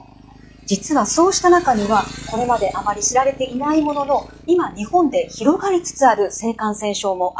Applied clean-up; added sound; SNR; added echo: classical method log-MMSE.